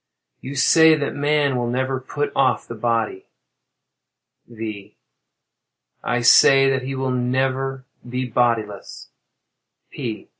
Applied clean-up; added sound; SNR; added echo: none; none; none; none.